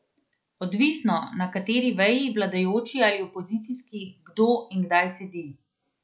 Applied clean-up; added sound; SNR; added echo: none; none; none; none.